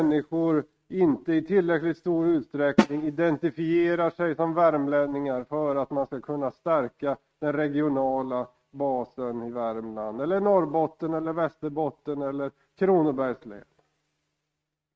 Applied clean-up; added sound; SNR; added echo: neural mask model RNNoise.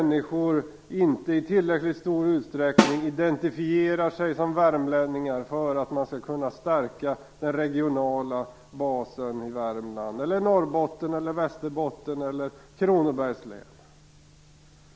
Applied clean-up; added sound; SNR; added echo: none; Snare drum; 2 dB; none.